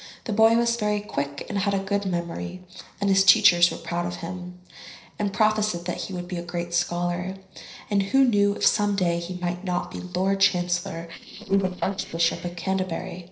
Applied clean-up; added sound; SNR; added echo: neural separator model SepFormer DNS4.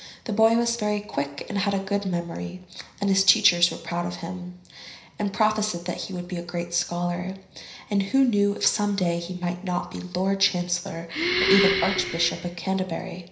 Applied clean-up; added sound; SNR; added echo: none; Breathing; 1 dB; reverberation time 0.5 s.